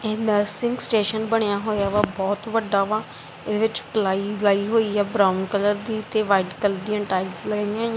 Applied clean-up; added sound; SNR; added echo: none; none; none; none.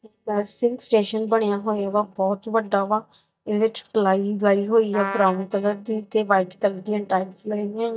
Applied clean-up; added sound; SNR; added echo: neural mask model DeepFilterNet 3.